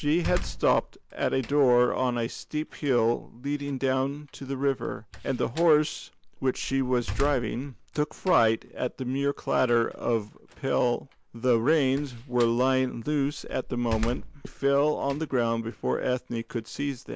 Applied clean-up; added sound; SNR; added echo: none; Slam; 13 dB; none.